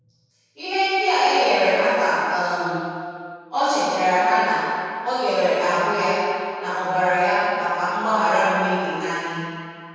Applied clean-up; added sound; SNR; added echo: none; none; none; reverberation time 2.2 s.